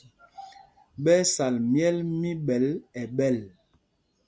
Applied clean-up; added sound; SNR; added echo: none; none; none; none.